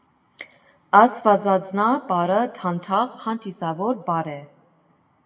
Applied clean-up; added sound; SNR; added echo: none; none; none; reverberation time 0.7 s.